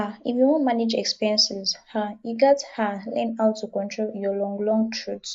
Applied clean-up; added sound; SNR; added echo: neural mask model Resemble Enhance denoiser.